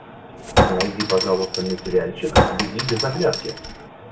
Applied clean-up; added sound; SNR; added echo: none; Chink, clink; -1 dB; reverberation time 0.3 s.